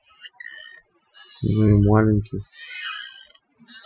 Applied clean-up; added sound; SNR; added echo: classical method Wiener filter.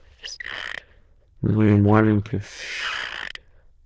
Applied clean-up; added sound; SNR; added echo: neural diffusion model UNIVERSE++.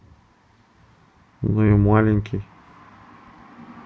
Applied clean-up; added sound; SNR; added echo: none; none; none; none.